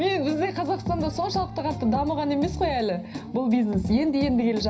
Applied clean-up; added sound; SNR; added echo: none; none; none; reverberation time 0.4 s.